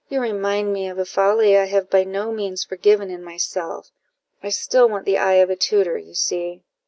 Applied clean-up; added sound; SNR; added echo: none; none; none; none.